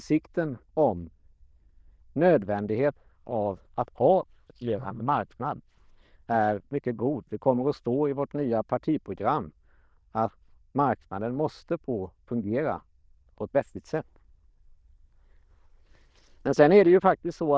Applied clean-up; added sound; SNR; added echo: neural diffusion model UNIVERSE++.